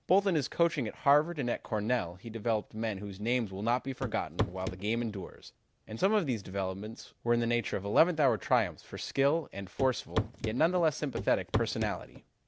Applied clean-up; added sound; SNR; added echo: none; Walk, footsteps / Run / Wood; 6 dB; none.